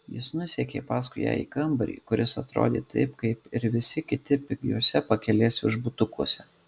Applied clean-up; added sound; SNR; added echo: none; none; none; none.